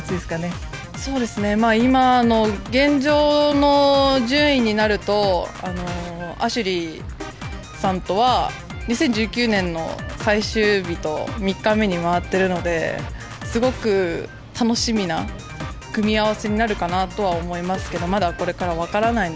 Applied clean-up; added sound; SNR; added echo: none; Drum kit; 12 dB; none.